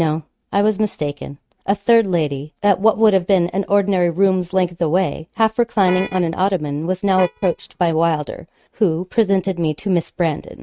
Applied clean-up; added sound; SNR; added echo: neural mask model RNNoise.